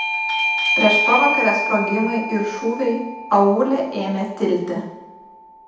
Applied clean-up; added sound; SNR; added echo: none; Bell / Doorbell; 3 dB; reverberation time 0.9 s.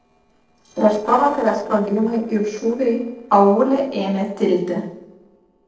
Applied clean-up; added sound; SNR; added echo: neural separator model SepFormer DNS4.